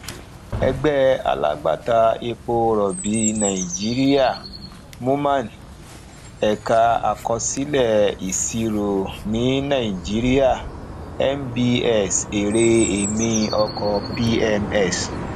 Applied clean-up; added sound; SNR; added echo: none; Chirp, tweet; 11 dB; none.